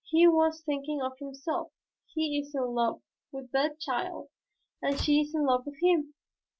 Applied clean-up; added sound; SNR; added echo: none; Slam; 14 dB; none.